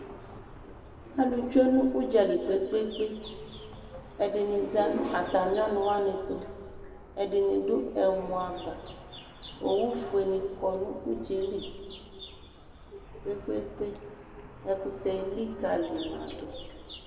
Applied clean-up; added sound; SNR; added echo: none; Traffic noise, roadway noise; 17 dB; reverberation time 1.9 s.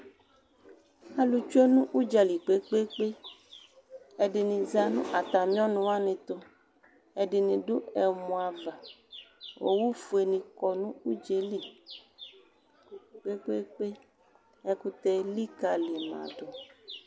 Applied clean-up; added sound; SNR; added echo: none; none; none; none.